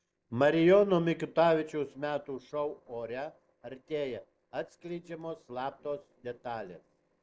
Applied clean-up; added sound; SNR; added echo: neural separator model SepFormer DNS4.